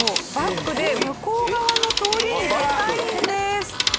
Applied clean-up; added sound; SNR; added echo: none; Telephone; 3 dB; none.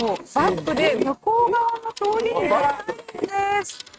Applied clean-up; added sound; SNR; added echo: neural mask model RNNoise.